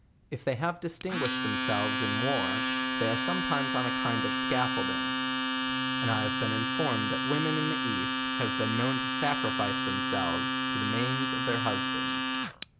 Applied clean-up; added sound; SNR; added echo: none; Domestic sounds, home sounds; -3 dB; none.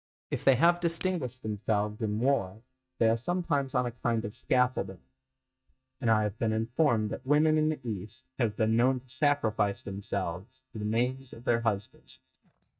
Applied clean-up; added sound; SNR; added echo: neural mask model DeepFilterNet 3.